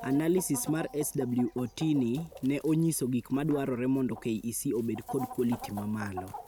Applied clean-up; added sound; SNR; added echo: none; Chicken, rooster; 16 dB; none.